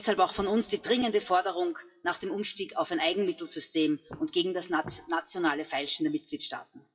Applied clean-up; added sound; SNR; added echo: classical method WPE with log-MMSE.